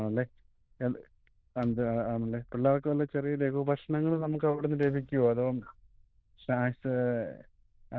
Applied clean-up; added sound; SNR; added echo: neural diffusion model UNIVERSE++.